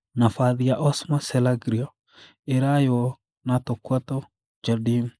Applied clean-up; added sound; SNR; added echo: neural mask model Resemble Enhance denoiser.